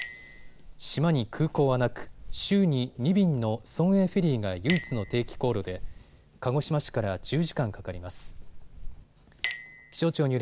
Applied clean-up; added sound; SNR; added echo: none; Chink, clink + Wind; 11 dB; none.